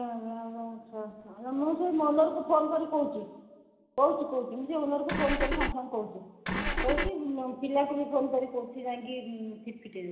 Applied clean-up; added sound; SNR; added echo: none; Engine / Car; -1 dB; reverberation time 1.7 s.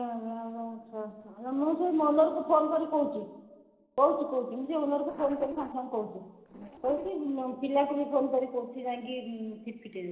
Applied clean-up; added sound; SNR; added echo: neural separator model SepFormer DNS4.